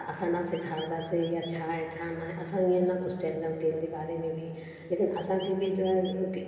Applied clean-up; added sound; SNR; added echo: none; Chirp, tweet; 19 dB; reverberation time 2.3 s.